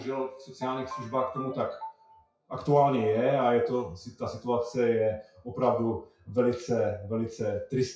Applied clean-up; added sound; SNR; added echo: classical method WPE with log-MMSE.